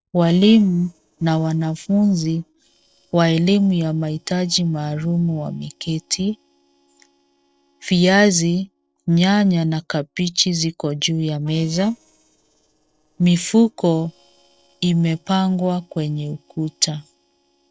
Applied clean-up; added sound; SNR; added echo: neural separator model SepFormer DNS4.